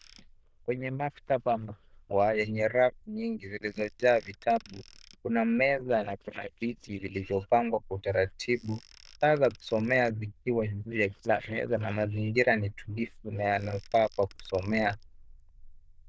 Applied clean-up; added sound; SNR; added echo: neural diffusion model UNIVERSE++.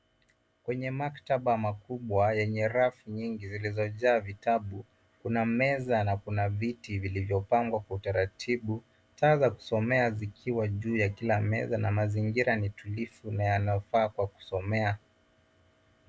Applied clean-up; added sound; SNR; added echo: none; none; none; none.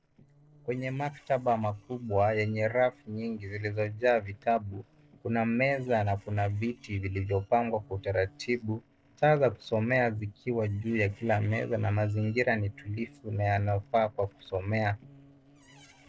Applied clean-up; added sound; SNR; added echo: neural separator model SepFormer DNS4.